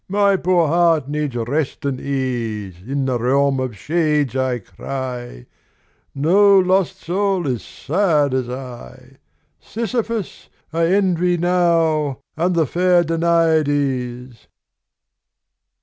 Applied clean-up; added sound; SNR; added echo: none; none; none; none.